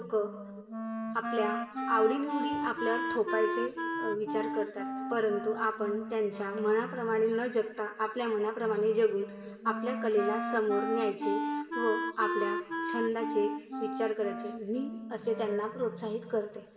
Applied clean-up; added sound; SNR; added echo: none; Wind instrument, woodwind instrument; 5 dB; reverberation time 1.8 s.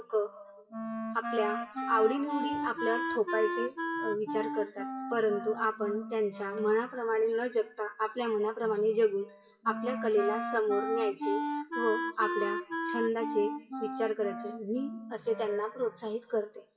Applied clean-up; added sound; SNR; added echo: classical method WPE with log-MMSE.